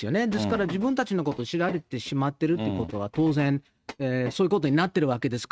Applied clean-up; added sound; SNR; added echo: neural mask model RNNoise.